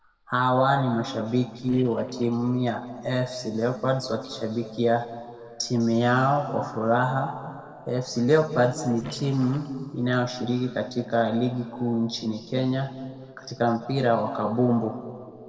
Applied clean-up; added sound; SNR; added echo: neural separator model SepFormer DNS4.